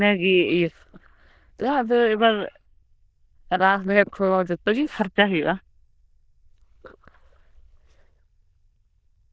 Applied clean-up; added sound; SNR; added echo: neural diffusion model UNIVERSE++.